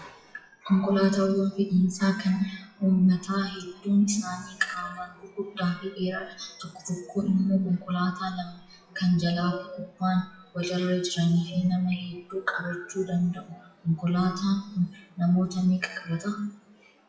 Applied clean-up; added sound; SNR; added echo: classical method WPE with log-MMSE.